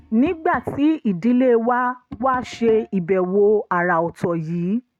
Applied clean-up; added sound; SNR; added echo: neural mask model RNNoise.